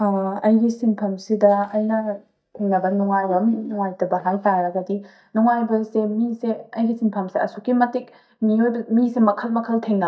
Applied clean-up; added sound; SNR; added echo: neural mask model DeepFilterNet 3.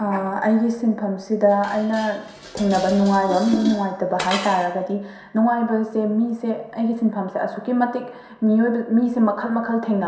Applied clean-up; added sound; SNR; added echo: none; Dishes, pots, and pans; 15 dB; reverberation time 0.7 s.